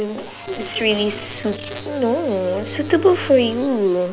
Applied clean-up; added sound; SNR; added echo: none; Bowed string instrument + Wind instrument, woodwind instrument; 14 dB; none.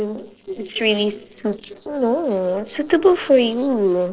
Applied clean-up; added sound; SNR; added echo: neural separator model SepFormer DNS4.